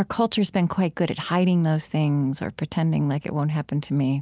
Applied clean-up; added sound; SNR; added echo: none; none; none; none.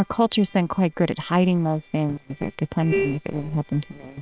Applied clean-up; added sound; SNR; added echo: neural separator model SepFormer WHAM!.